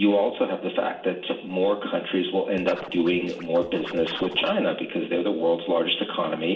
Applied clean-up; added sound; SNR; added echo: neural separator model SepFormer DNS4.